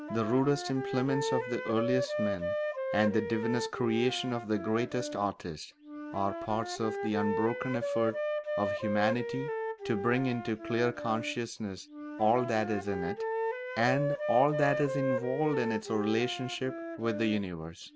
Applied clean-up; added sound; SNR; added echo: none; Wind instrument, woodwind instrument; 4 dB; none.